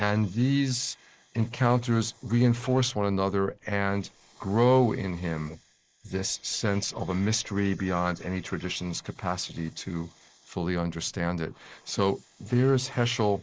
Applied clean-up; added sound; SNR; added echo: neural mask model Resemble Enhance denoiser.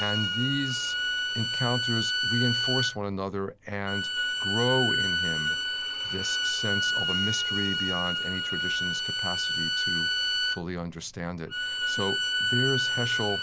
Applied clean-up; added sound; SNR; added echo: none; Bowed string instrument; -4 dB; none.